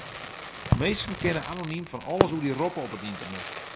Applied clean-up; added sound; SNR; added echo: none; Fireworks; 0 dB; none.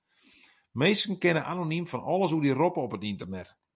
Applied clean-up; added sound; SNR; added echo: none; none; none; none.